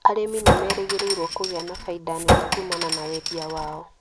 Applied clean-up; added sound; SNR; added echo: none; Chink, clink; -3 dB; none.